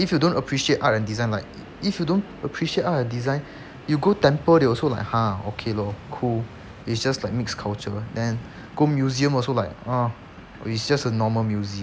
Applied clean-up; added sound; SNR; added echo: none; Train; 19 dB; none.